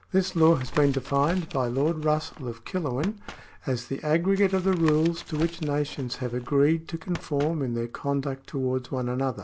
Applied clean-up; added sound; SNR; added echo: none; Tap; 16 dB; none.